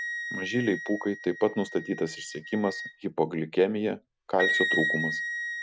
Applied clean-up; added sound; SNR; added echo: none; Wind instrument, woodwind instrument; 4 dB; none.